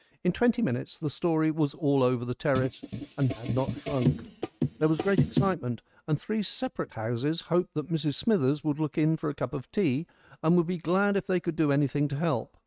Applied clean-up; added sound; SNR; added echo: neural mask model RNNoise.